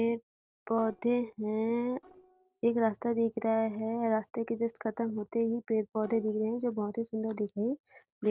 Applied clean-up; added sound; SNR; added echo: neural separator model SepFormer DNS4.